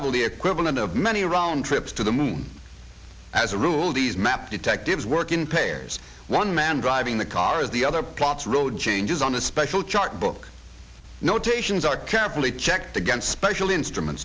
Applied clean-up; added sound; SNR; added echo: none; none; none; none.